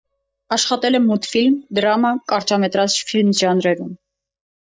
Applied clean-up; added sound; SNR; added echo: neural mask model DeepFilterNet 3.